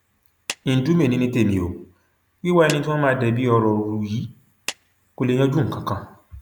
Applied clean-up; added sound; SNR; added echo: none; Clapping; 17 dB; none.